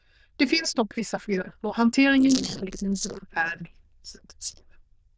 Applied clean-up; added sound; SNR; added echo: neural diffusion model UNIVERSE++.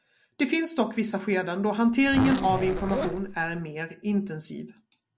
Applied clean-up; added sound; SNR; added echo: none; Zipper (clothing); 5 dB; none.